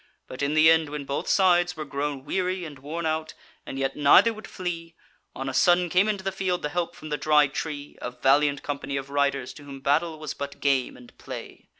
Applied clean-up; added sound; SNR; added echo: none; none; none; none.